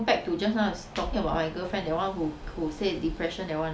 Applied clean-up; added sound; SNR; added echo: none; Train; 18 dB; none.